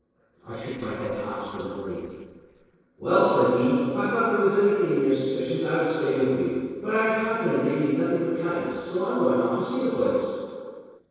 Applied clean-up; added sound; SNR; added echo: neural separator model SepFormer DNS4.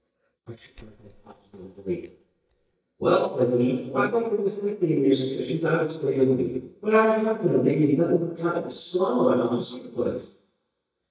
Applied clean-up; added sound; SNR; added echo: neural mask model DeepFilterNet 3.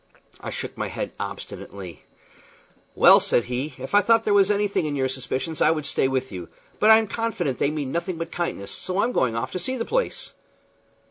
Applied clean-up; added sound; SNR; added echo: none; none; none; none.